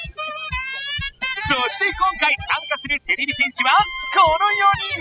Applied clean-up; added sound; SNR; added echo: classical method spectral subtraction.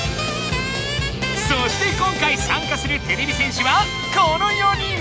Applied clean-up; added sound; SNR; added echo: none; none; none; none.